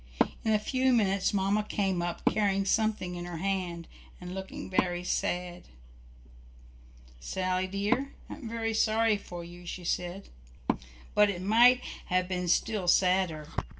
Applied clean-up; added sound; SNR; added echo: none; Wood; 9 dB; reverberation time 0.2 s.